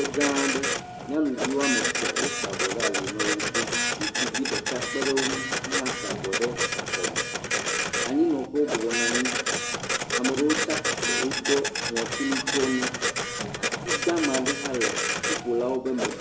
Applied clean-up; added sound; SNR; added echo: none; Printer; -1 dB; reverberation time 0.4 s.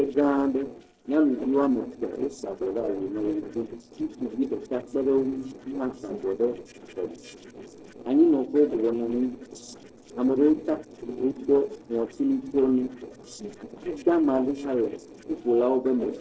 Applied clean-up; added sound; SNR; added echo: neural separator model SepFormer DNS4.